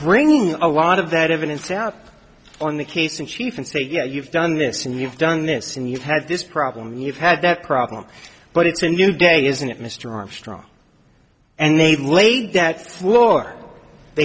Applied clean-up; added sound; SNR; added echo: none; none; none; none.